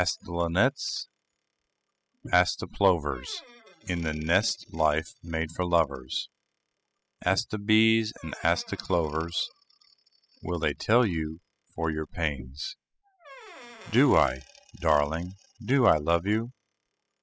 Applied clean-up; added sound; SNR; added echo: classical method spectral subtraction.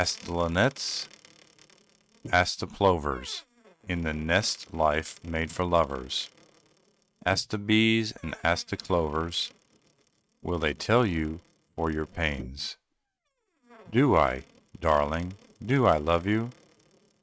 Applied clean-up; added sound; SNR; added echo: neural mask model RNNoise.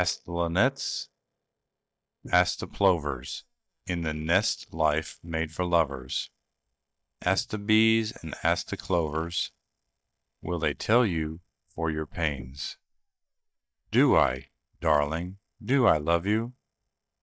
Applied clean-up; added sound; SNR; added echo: neural mask model DeepFilterNet 3.